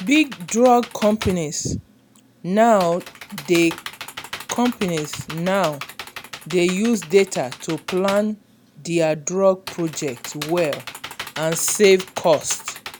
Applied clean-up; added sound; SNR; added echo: none; Computer keyboard; 15 dB; none.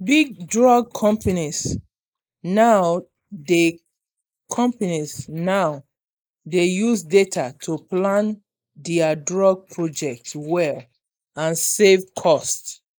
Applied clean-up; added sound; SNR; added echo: neural mask model Resemble Enhance denoiser.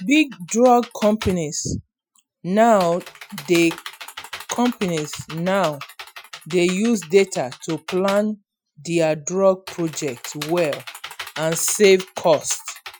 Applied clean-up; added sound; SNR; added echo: classical method Wiener filter.